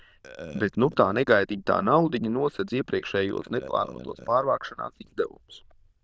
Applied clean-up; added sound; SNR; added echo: neural diffusion model UNIVERSE++.